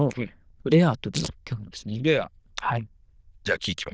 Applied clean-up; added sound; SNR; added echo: neural diffusion model UNIVERSE++.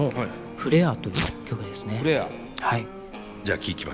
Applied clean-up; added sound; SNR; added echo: none; Tearing; 9 dB; none.